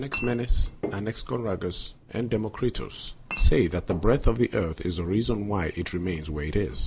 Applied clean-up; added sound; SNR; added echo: none; Chink, clink; 16 dB; none.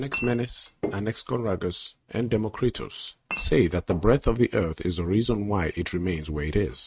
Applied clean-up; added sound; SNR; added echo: neural mask model RNNoise.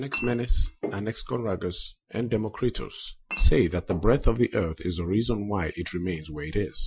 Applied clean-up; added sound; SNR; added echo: classical method Wiener filter.